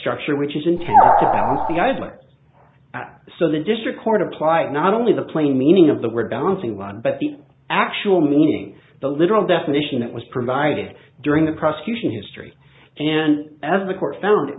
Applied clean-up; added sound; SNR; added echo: none; Animal; -4 dB; none.